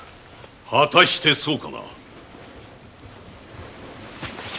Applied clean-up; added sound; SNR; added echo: none; Waves, surf; 19 dB; none.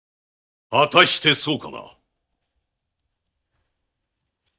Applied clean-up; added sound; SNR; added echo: neural mask model DeepFilterNet 3.